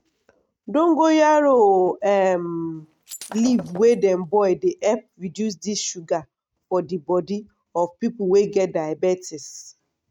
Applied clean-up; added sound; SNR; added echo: neural mask model RNNoise.